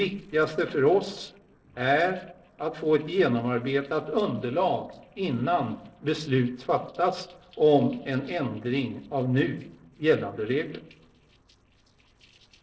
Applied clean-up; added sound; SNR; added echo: neural separator model SepFormer DNS4.